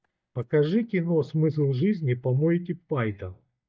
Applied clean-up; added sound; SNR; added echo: neural mask model DeepFilterNet 3.